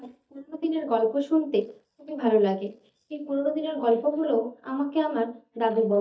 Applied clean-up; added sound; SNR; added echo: neural mask model DeepFilterNet 3.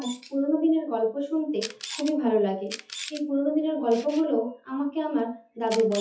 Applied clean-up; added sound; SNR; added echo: classical method WPE with log-MMSE.